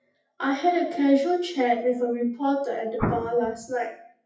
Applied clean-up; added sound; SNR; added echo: classical method WPE with log-MMSE.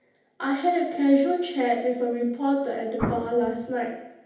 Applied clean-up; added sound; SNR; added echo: none; Explosion; 8 dB; reverberation time 0.9 s.